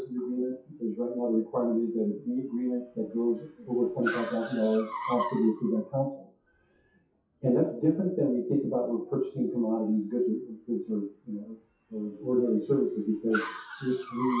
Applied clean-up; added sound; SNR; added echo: classical method WPE with log-MMSE.